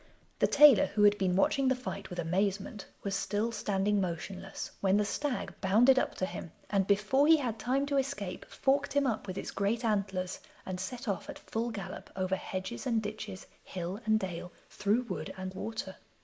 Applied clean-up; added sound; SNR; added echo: neural mask model Resemble Enhance denoiser.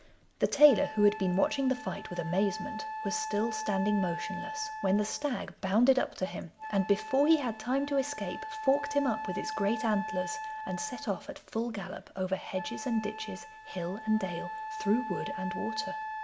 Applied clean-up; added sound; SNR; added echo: none; Wind instrument, woodwind instrument; 9 dB; none.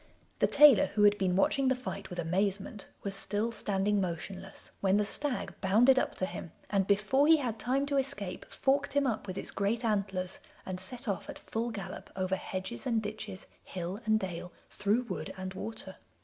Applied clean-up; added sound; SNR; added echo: none; none; none; none.